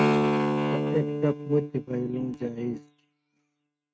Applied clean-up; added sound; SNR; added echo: neural mask model RNNoise.